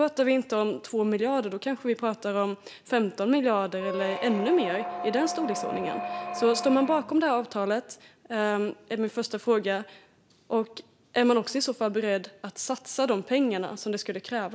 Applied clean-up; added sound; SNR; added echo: none; Squeak; 6 dB; none.